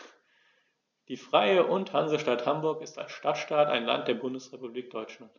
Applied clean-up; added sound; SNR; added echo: none; none; none; none.